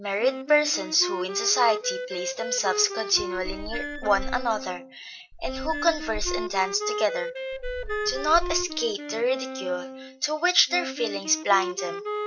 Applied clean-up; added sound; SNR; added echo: none; Squeak / Screech + Wind instrument, woodwind instrument; 6 dB; none.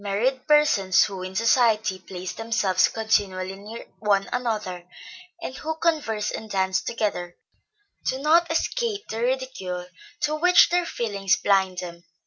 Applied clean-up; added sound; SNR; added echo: none; none; none; none.